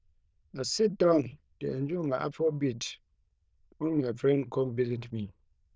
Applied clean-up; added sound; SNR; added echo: neural diffusion model UNIVERSE++.